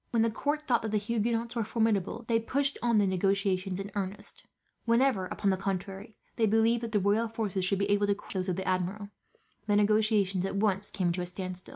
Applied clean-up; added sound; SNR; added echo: none; none; none; none.